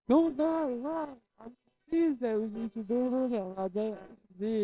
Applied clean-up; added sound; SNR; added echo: neural separator model SepFormer WHAMR!.